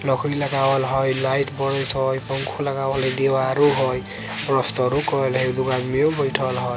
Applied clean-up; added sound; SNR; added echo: none; Organ; 15 dB; none.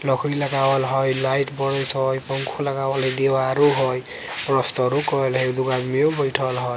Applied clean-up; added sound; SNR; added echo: none; none; none; none.